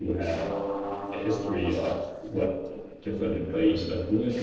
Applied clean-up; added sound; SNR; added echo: neural separator model SepFormer DNS4.